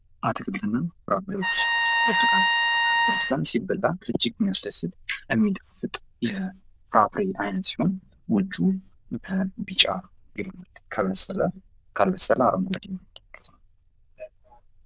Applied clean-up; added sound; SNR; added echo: neural diffusion model UNIVERSE++.